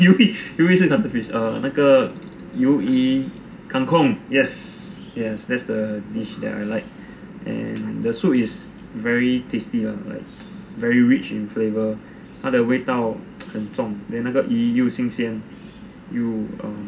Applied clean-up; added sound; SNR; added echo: none; none; none; none.